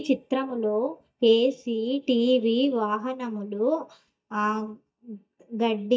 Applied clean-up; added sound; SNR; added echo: neural mask model DeepFilterNet 3.